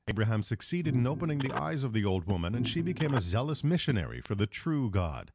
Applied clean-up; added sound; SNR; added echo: none; Telephone + Organ; 10 dB; none.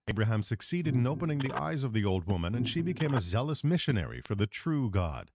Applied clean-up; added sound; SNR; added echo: neural mask model RNNoise.